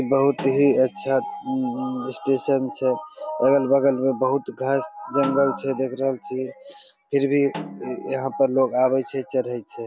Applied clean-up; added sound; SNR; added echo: none; Snare drum; 18 dB; none.